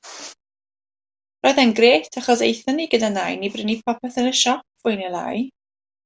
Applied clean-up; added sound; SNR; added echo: none; none; none; none.